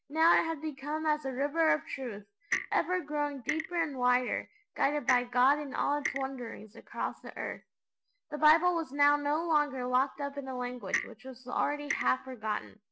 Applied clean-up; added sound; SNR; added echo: none; Clock; 9 dB; none.